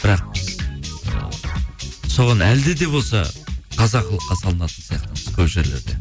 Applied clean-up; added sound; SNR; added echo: none; Alarm; 12 dB; none.